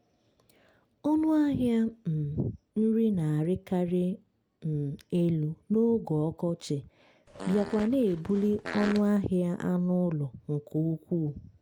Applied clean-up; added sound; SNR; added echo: none; Fart; 12 dB; none.